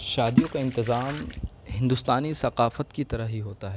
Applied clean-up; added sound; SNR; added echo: none; Water / Splash, splatter; 4 dB; none.